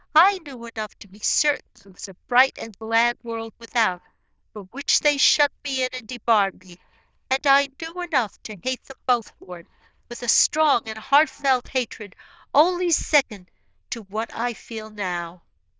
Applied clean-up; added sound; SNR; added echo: neural diffusion model UNIVERSE++.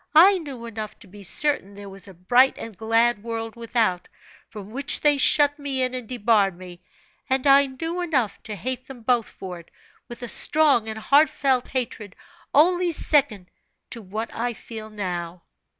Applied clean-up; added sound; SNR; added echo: none; none; none; none.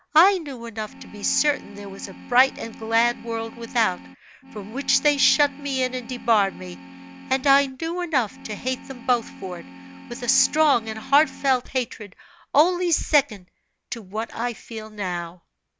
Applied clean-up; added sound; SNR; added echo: none; Organ; 16 dB; none.